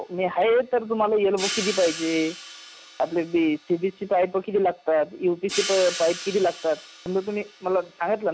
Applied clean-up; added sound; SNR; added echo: none; Hi-hat; 13 dB; none.